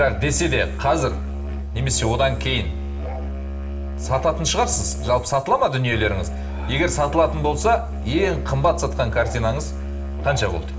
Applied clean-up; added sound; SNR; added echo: none; Musical instrument; 5 dB; reverberation time 0.7 s.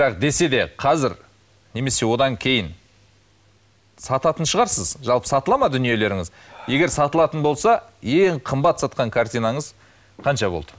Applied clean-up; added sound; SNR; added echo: none; none; none; none.